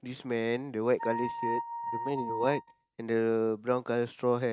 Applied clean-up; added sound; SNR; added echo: neural mask model RNNoise.